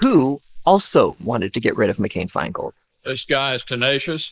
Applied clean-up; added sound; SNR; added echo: neural mask model Resemble Enhance denoiser.